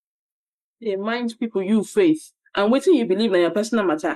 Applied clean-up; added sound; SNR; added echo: neural mask model Resemble Enhance denoiser.